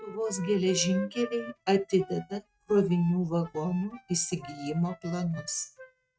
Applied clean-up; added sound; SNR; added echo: neural mask model RNNoise.